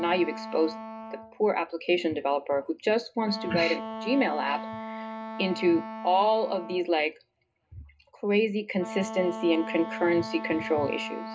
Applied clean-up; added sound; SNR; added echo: none; Wind instrument, woodwind instrument; 11 dB; reverberation time 0.2 s.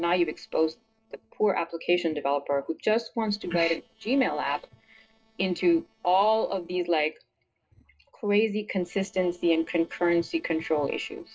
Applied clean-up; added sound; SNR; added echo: neural separator model SepFormer DNS4.